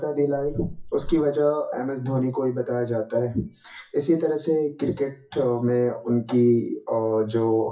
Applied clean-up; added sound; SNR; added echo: classical method WPE with log-MMSE.